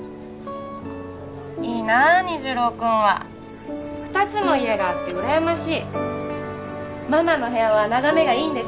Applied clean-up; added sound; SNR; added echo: none; none; none; none.